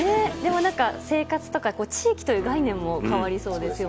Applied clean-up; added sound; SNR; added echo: none; none; none; none.